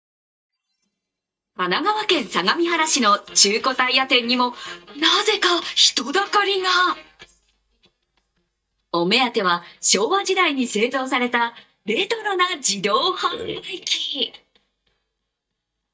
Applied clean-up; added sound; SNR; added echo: neural mask model DeepFilterNet 3.